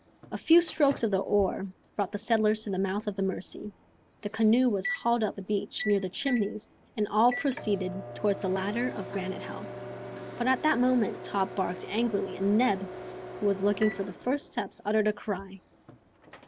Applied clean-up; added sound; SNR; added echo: none; Microwave oven; 13 dB; none.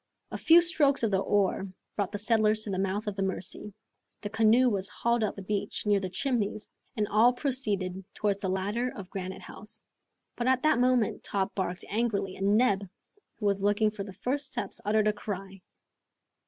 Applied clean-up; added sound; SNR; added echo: none; none; none; none.